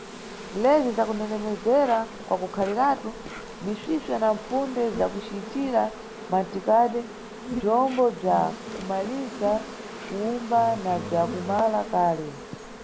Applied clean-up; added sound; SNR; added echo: none; Insect; 12 dB; none.